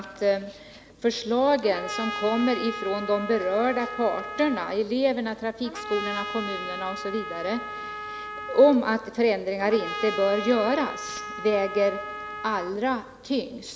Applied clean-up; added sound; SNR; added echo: none; Trumpet; 9 dB; none.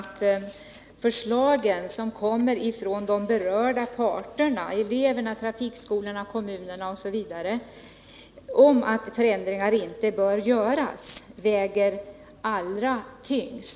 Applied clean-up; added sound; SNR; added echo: none; none; none; none.